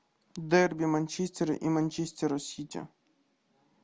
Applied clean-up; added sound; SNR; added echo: none; none; none; none.